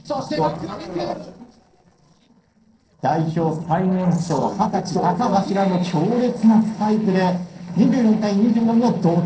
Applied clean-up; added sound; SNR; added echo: neural separator model SepFormer DNS4.